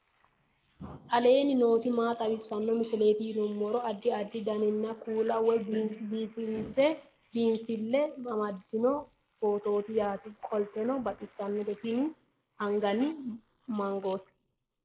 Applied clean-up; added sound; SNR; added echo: neural mask model Resemble Enhance denoiser.